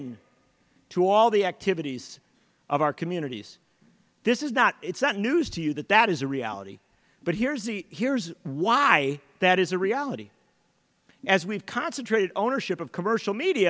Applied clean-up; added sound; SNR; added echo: none; none; none; none.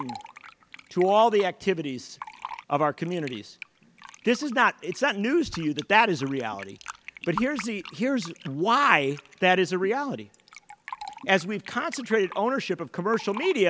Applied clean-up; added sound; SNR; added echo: none; Fill (with liquid); 17 dB; none.